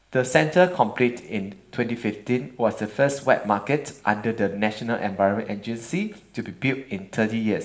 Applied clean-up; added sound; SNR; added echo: none; none; none; reverberation time 0.7 s.